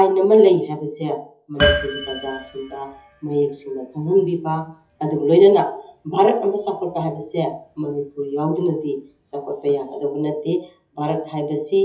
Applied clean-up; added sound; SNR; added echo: classical method WPE with log-MMSE.